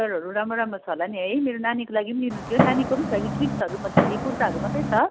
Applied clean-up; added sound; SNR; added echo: none; Fireworks; 0 dB; none.